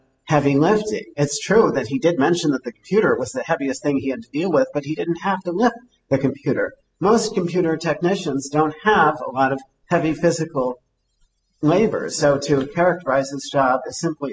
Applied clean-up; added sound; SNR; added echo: classical method spectral subtraction.